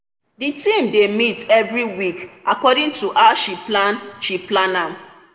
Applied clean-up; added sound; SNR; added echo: none; none; none; reverberation time 1.2 s.